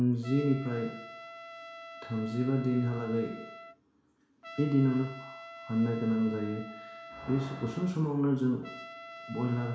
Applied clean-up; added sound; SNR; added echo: none; Trumpet; 15 dB; reverberation time 0.7 s.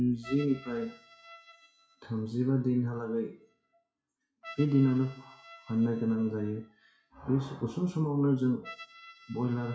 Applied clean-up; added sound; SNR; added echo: classical method WPE with log-MMSE.